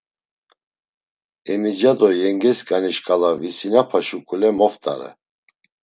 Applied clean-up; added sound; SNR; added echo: none; none; none; none.